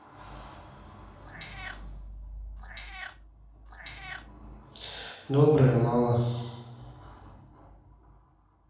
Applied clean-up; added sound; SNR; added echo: none; Meow; 14 dB; reverberation time 1.0 s.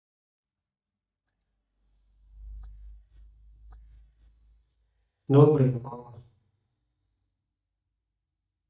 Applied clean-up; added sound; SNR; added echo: neural mask model DeepFilterNet 3.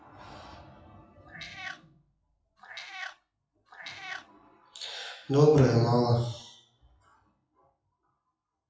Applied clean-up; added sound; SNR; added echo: classical method WPE with log-MMSE.